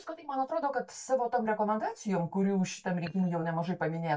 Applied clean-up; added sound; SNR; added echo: neural mask model DeepFilterNet 3.